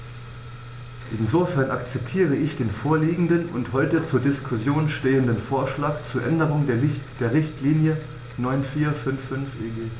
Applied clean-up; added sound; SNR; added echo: none; none; none; none.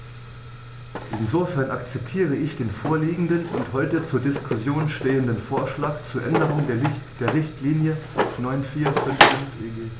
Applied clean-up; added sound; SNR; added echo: none; Drawer open or close; 4 dB; none.